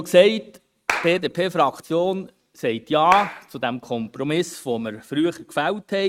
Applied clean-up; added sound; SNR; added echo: neural mask model RNNoise.